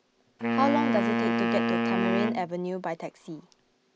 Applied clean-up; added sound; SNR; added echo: none; Wind instrument, woodwind instrument; -3 dB; none.